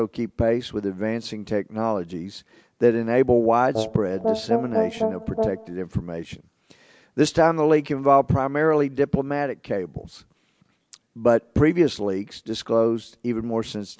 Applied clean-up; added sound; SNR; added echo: none; Brass instrument; 2 dB; none.